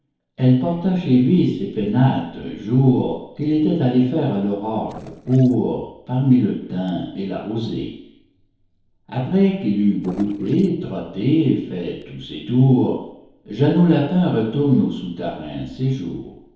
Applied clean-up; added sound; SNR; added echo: neural separator model SepFormer DNS4.